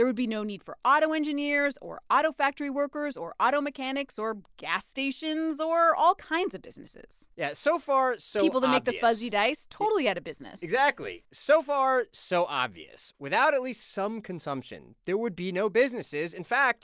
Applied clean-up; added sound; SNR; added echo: none; none; none; none.